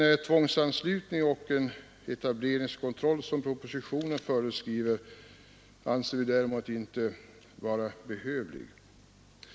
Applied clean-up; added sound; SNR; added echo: none; none; none; none.